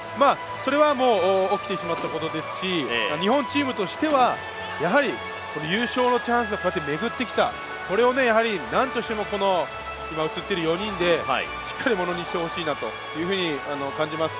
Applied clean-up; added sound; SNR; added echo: none; Gunshot, gunfire; 18 dB; none.